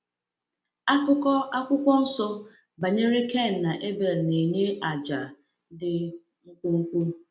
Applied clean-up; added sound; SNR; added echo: none; none; none; none.